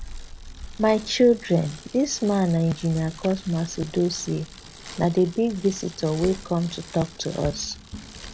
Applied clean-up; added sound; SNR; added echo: none; Bicycle; 15 dB; none.